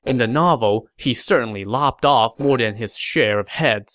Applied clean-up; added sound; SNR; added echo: neural separator model SepFormer DNS4.